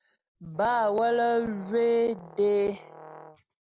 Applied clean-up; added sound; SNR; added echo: none; Brass instrument; 20 dB; none.